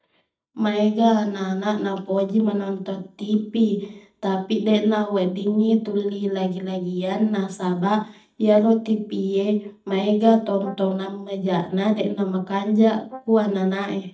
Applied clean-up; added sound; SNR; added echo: neural mask model DeepFilterNet 3.